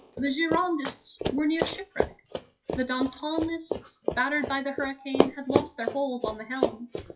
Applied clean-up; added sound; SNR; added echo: classical method WPE with log-MMSE.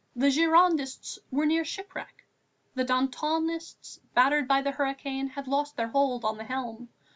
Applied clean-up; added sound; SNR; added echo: none; none; none; none.